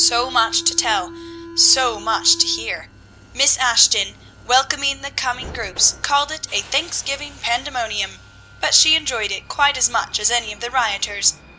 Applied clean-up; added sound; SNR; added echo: none; Subway, metro, underground; 19 dB; none.